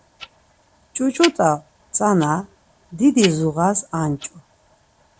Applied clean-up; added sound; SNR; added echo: none; Tick-tock; 14 dB; none.